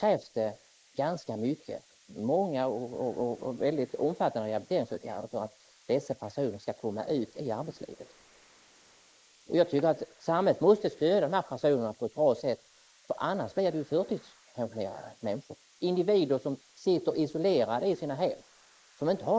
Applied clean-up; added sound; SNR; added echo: neural mask model Resemble Enhance denoiser.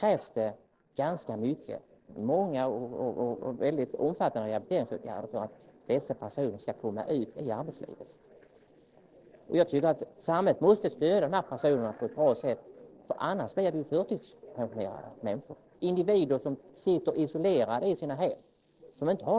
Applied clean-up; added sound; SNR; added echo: neural separator model SepFormer DNS4.